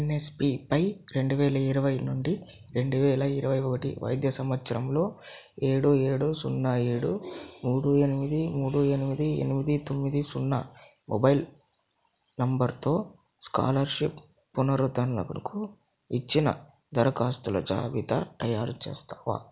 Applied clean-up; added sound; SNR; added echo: none; none; none; none.